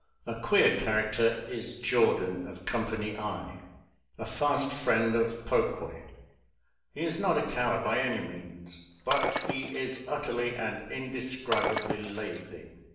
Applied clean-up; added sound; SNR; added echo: none; Shatter; 2 dB; reverberation time 0.9 s.